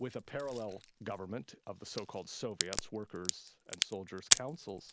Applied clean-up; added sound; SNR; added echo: none; Crack; -5 dB; none.